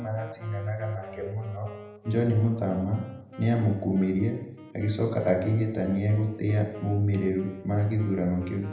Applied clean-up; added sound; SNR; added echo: none; Wind instrument, woodwind instrument; 19 dB; reverberation time 0.8 s.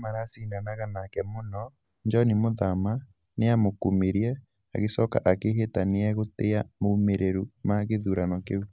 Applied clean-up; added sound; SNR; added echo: none; none; none; none.